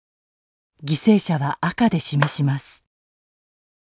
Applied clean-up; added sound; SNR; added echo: none; Clapping; 10 dB; none.